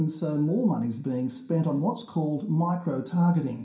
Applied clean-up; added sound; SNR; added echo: none; none; none; reverberation time 0.5 s.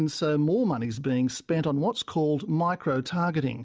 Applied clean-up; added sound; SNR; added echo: none; none; none; none.